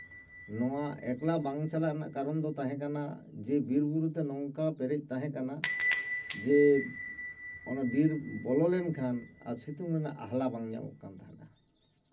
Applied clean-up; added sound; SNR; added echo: none; Door / Bell; -1 dB; reverberation time 0.4 s.